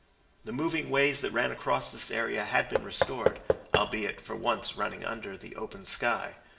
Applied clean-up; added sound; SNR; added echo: none; Knock / Wood; 1 dB; reverberation time 1.0 s.